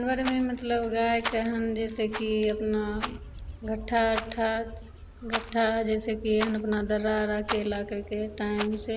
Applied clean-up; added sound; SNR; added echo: none; Rattle + Wind / Bird / Insect; 10 dB; none.